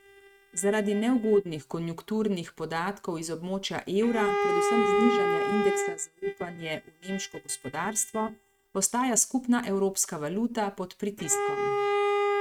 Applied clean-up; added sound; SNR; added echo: neural mask model RNNoise.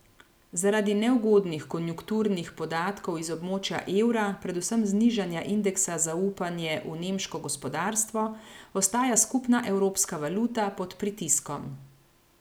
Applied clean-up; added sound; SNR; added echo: none; none; none; none.